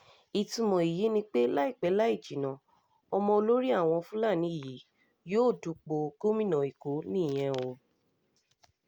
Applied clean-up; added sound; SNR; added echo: none; none; none; none.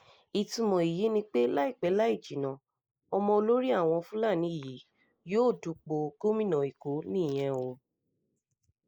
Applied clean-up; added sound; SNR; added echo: neural mask model Resemble Enhance denoiser.